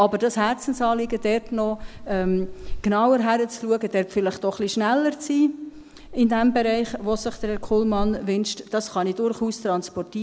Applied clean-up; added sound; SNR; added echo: none; Wind; 11 dB; none.